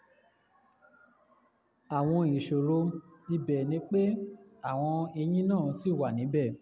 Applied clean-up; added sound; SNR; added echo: none; none; none; none.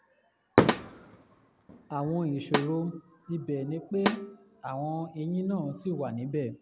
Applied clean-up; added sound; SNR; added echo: none; Snare drum + Fireworks; -1 dB; none.